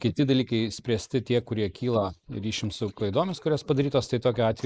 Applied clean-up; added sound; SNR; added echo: neural mask model Resemble Enhance denoiser.